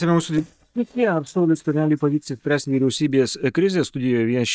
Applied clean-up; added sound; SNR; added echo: neural mask model DeepFilterNet 3.